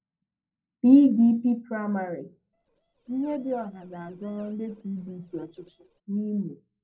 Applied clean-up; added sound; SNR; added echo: neural separator model SepFormer DNS4.